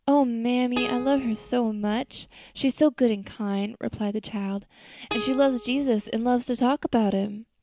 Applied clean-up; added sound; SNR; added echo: none; Plucked string instrument; 13 dB; none.